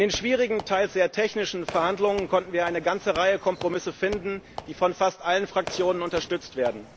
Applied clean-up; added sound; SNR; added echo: none; Squeak / Walk, footsteps; 16 dB; none.